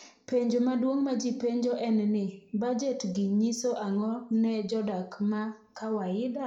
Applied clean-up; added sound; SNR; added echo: none; none; none; reverberation time 0.4 s.